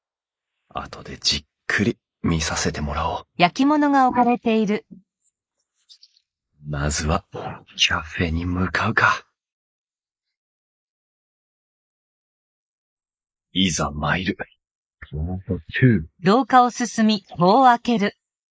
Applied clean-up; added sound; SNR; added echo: neural mask model Resemble Enhance denoiser.